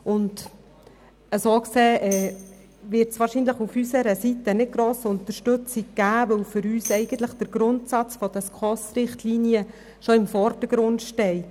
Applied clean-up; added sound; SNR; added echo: none; Tambourine; 16 dB; none.